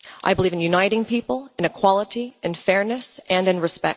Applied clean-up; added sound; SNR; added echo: none; none; none; none.